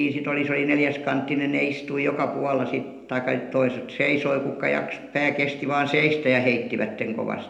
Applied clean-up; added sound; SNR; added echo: none; none; none; reverberation time 0.8 s.